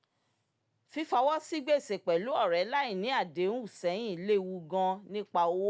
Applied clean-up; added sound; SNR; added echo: none; none; none; none.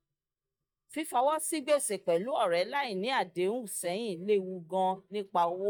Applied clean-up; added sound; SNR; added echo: neural mask model DeepFilterNet 3.